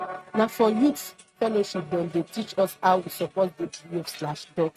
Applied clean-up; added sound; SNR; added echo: neural mask model RNNoise.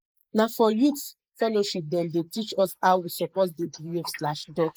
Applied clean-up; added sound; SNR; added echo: neural mask model Resemble Enhance denoiser.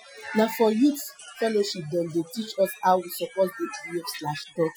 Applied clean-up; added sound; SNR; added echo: classical method Wiener filter.